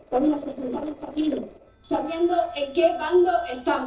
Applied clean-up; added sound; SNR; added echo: neural separator model SepFormer DNS4.